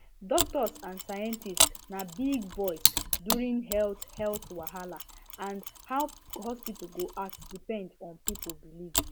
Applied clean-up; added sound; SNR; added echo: none; Mechanisms; -1 dB; none.